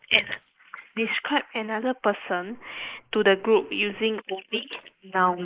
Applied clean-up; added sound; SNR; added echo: neural mask model Resemble Enhance denoiser.